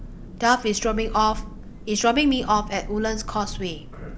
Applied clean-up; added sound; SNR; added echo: none; Thunder; 10 dB; none.